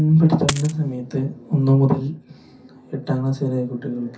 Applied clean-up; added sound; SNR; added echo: none; Coin (dropping); 7 dB; reverberation time 0.3 s.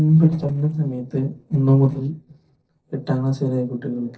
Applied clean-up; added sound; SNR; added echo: neural separator model SepFormer DNS4.